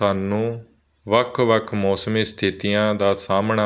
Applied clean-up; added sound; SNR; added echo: none; none; none; none.